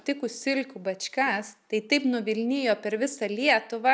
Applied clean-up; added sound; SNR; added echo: none; none; none; none.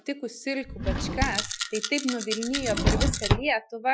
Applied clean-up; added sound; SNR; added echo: classical method Wiener filter.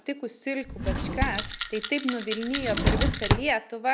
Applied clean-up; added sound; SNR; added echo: none; Rattle + Drawer open or close; -3 dB; none.